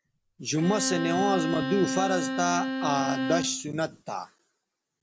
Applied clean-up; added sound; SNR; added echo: none; Bowed string instrument; 2 dB; none.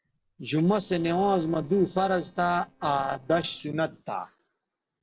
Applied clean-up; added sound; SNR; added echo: neural separator model SepFormer DNS4.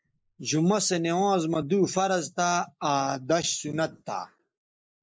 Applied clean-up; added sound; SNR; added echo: neural mask model Resemble Enhance denoiser.